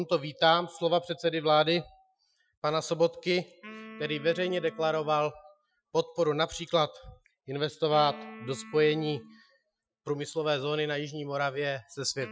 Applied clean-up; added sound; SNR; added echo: classical method Wiener filter.